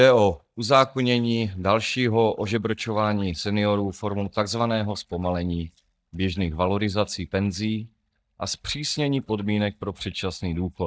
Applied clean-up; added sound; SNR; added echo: neural mask model DeepFilterNet 3.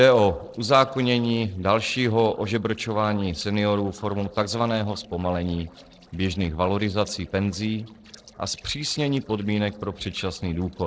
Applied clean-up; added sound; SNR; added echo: neural separator model SepFormer DNS4.